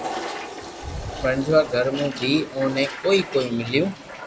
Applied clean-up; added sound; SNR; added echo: none; Toilet flush; 11 dB; none.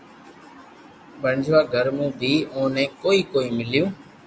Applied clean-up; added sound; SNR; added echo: none; none; none; none.